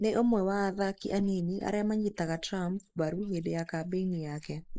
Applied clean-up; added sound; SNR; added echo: neural mask model Resemble Enhance denoiser.